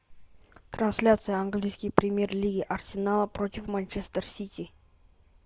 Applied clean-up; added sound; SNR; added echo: none; none; none; none.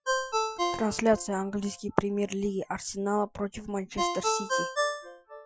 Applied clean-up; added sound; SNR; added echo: classical method Wiener filter.